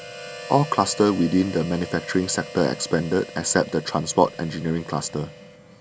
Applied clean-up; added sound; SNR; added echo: none; Harmonica; 16 dB; none.